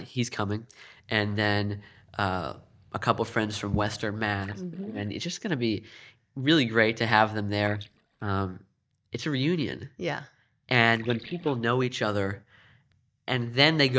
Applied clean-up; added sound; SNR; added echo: neural mask model DeepFilterNet 3.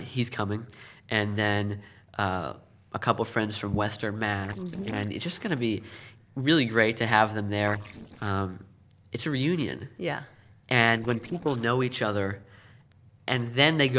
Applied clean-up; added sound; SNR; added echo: neural separator model SepFormer DNS4.